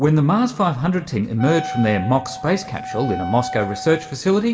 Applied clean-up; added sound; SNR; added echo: none; Wind instrument, woodwind instrument; 11 dB; reverberation time 2.3 s.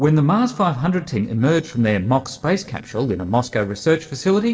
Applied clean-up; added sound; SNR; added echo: neural separator model SepFormer DNS4.